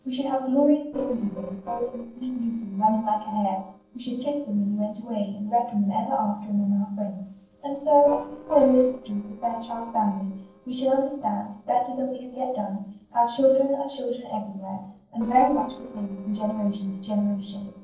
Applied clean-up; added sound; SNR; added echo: neural separator model SepFormer DNS4.